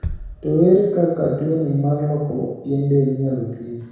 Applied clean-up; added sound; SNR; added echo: none; Bass drum; 17 dB; reverberation time 1.1 s.